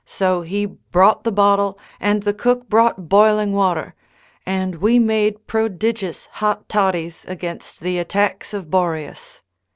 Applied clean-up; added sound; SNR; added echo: none; none; none; none.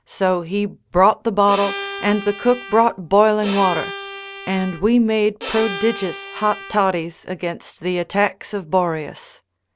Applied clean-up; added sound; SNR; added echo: none; Bowed string instrument; 11 dB; none.